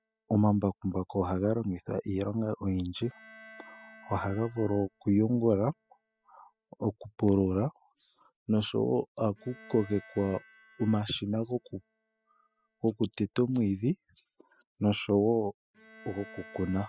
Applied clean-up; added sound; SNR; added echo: classical method spectral subtraction.